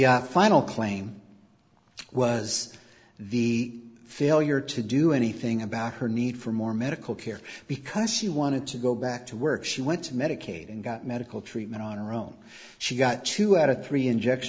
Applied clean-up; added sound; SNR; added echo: none; none; none; none.